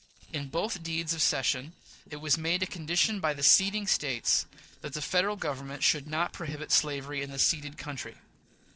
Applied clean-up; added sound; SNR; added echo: neural separator model SepFormer DNS4.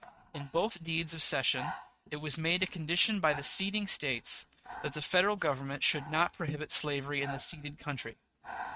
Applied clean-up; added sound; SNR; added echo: neural mask model RNNoise.